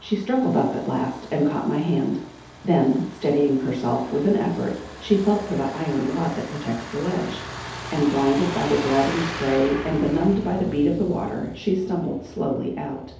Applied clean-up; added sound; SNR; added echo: none; Truck; 13 dB; reverberation time 2.2 s.